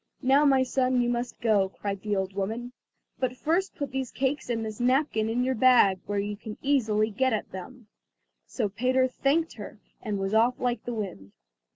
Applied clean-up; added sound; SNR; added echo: none; none; none; none.